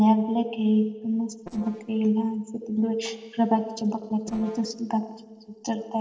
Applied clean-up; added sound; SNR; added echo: neural separator model SepFormer DNS4.